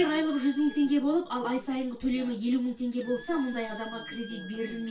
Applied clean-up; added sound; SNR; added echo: none; Squeak; 19 dB; reverberation time 0.2 s.